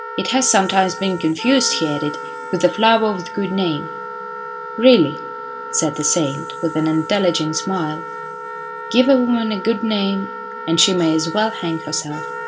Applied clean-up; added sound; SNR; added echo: none; Wind instrument, woodwind instrument; 10 dB; reverberation time 2.1 s.